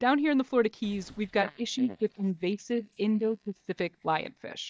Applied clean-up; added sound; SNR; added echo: neural mask model DeepFilterNet 3.